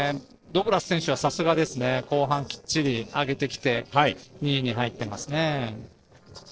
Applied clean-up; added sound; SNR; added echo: neural separator model SepFormer DNS4.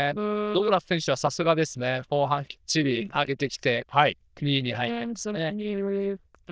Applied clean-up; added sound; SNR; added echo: neural diffusion model UNIVERSE++.